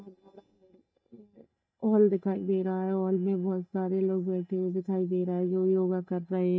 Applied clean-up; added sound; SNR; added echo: neural mask model DeepFilterNet 3.